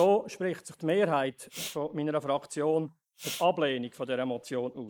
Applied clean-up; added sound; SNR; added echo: neural mask model Resemble Enhance denoiser.